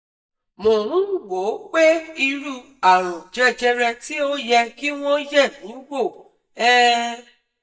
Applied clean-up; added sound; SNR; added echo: neural mask model DeepFilterNet 3.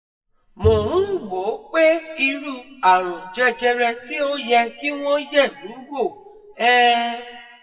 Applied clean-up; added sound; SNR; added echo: classical method WPE with log-MMSE.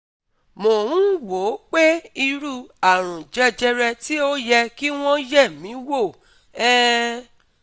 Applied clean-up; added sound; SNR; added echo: none; none; none; none.